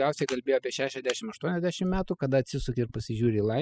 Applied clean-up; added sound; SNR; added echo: classical method spectral subtraction.